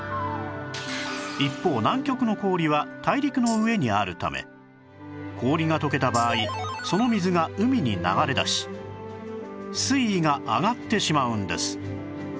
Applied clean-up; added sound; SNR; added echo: none; Tambourine; 16 dB; none.